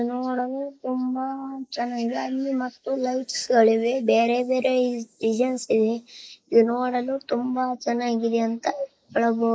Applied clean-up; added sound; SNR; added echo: neural mask model Resemble Enhance denoiser.